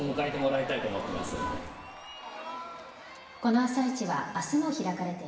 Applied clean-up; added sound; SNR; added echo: none; Cheering; 18 dB; reverberation time 1.2 s.